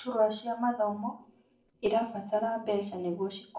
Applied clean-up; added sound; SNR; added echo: neural separator model SepFormer DNS4.